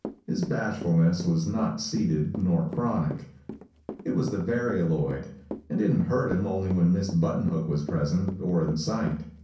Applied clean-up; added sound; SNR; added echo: none; Walk, footsteps / Run; 15 dB; reverberation time 0.6 s.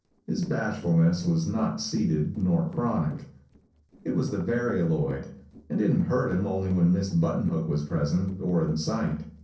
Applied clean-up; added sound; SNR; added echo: neural separator model SepFormer DNS4.